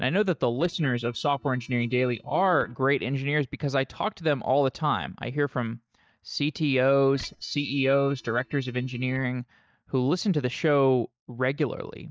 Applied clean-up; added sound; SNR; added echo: neural mask model DeepFilterNet 3.